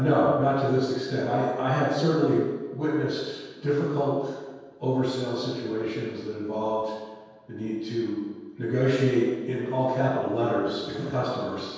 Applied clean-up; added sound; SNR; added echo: none; none; none; reverberation time 1.2 s.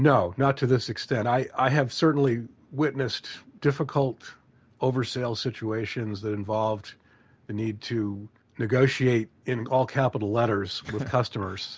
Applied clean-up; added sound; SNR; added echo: none; none; none; none.